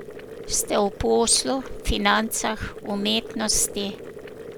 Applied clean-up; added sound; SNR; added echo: none; Boiling; 14 dB; none.